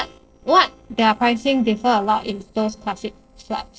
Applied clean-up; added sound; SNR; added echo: neural separator model SepFormer DNS4.